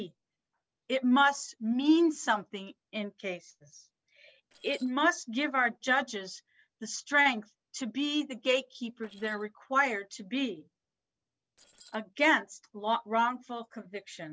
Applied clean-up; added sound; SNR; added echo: neural separator model SepFormer DNS4.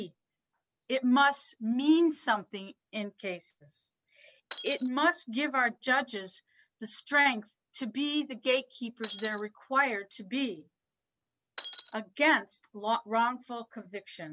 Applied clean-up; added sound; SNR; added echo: none; Shatter; 3 dB; none.